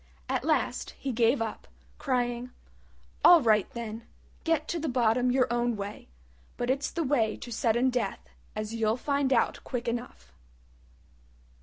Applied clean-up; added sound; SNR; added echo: none; none; none; none.